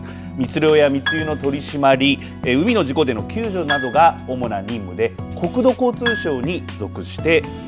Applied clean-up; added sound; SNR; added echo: none; Piano; 12 dB; none.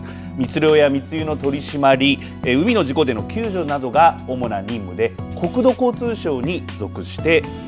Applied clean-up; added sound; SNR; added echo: none; none; none; none.